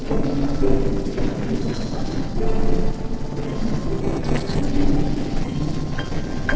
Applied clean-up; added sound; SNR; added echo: neural separator model SepFormer DNS4.